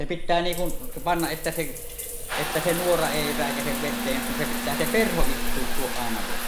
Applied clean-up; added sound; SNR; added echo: none; Trickle, dribble / Bathtub (filling or washing) / Water tap, faucet; -1 dB; none.